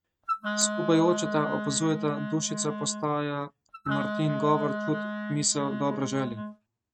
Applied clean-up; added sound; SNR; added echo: neural mask model RNNoise.